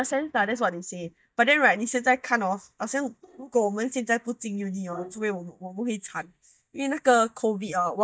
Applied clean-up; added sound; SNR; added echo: neural mask model DeepFilterNet 3.